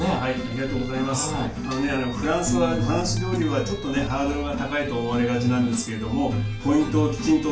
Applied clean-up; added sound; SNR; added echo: none; Guitar; 19 dB; reverberation time 0.3 s.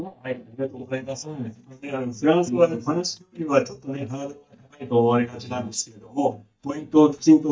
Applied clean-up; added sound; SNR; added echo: neural mask model DeepFilterNet 3.